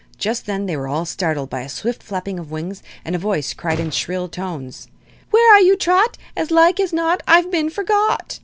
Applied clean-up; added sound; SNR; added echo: none; Gunshot, gunfire; 16 dB; none.